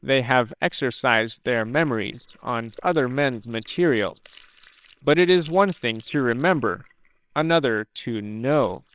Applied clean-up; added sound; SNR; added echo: neural separator model SepFormer WHAMR!.